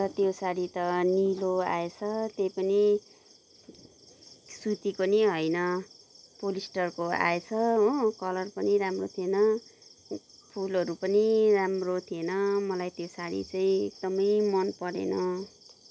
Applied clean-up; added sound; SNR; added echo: none; none; none; none.